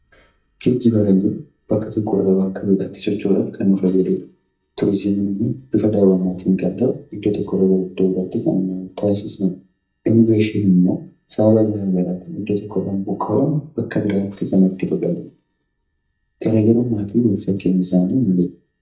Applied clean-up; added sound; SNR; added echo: neural mask model DeepFilterNet 3.